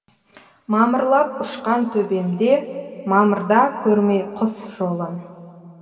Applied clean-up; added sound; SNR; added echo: none; none; none; reverberation time 2.3 s.